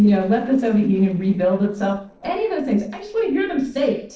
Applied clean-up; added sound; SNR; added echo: neural separator model SepFormer DNS4.